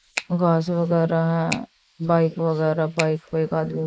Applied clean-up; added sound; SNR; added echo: neural mask model Resemble Enhance denoiser.